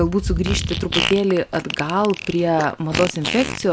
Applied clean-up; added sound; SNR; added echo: none; Fart; 6 dB; none.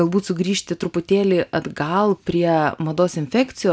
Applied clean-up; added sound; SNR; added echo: none; none; none; none.